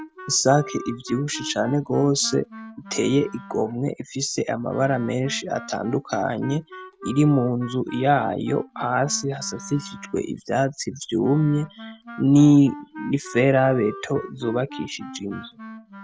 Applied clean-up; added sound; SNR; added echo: none; Wind instrument, woodwind instrument; 16 dB; none.